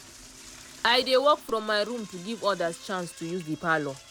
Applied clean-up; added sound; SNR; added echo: none; Toilet flush / Door; 20 dB; none.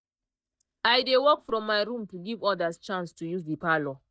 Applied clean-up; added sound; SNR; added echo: neural mask model DeepFilterNet 3.